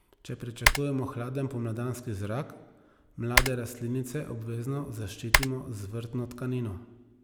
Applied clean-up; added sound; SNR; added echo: none; Typing; -2 dB; none.